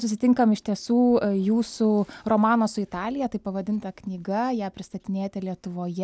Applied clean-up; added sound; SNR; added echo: none; none; none; none.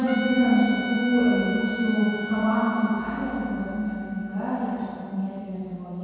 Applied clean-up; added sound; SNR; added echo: none; Trumpet; 12 dB; reverberation time 2.1 s.